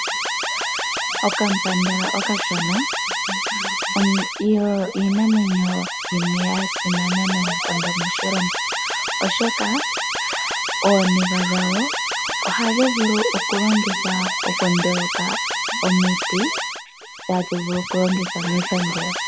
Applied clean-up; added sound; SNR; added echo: none; Alarm; 2 dB; none.